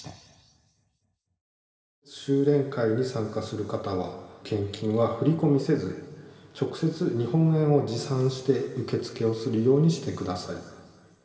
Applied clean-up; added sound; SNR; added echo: none; none; none; reverberation time 2.2 s.